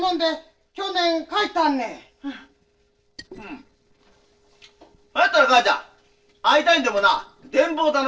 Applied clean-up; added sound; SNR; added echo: neural separator model SepFormer DNS4.